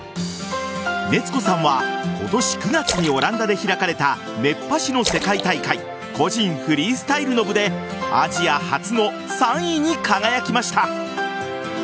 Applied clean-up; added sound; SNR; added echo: none; Splash, splatter; 11 dB; none.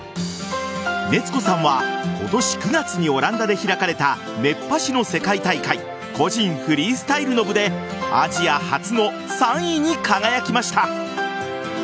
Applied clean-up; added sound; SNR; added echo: none; none; none; none.